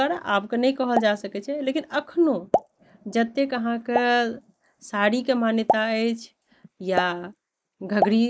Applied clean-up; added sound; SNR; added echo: neural mask model Resemble Enhance denoiser.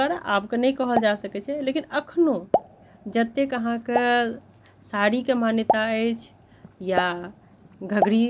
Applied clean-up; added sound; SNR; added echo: none; Explosion; 7 dB; none.